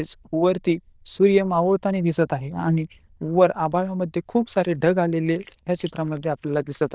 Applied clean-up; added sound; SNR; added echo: neural diffusion model UNIVERSE++.